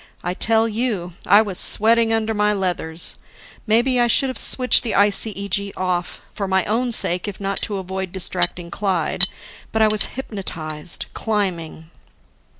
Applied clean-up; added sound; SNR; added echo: neural mask model Resemble Enhance denoiser.